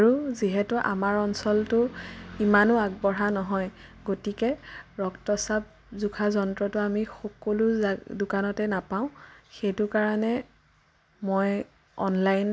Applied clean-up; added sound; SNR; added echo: none; none; none; none.